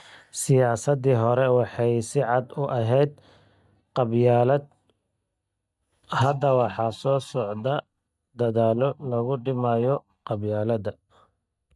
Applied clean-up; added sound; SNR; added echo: neural mask model DeepFilterNet 3.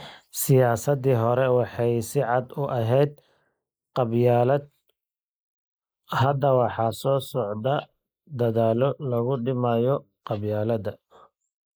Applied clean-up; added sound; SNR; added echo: neural mask model Resemble Enhance denoiser.